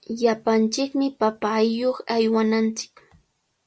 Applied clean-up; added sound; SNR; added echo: none; none; none; none.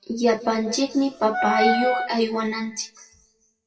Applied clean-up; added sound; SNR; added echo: classical method WPE with log-MMSE.